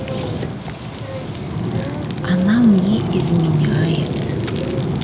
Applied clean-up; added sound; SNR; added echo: none; Fire; 2 dB; none.